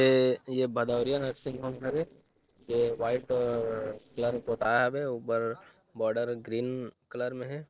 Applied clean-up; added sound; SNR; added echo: neural separator model SepFormer DNS4.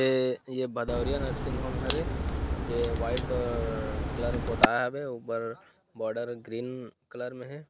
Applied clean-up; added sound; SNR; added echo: none; Crack; -3 dB; none.